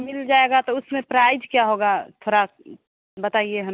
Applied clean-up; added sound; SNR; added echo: none; none; none; none.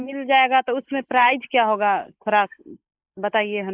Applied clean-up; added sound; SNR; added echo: neural mask model Resemble Enhance denoiser.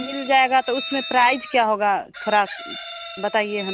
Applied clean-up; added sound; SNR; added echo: none; Chicken, rooster; 13 dB; none.